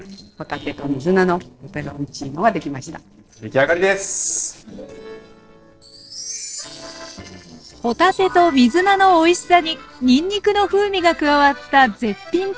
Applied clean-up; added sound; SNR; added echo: neural separator model SepFormer DNS4.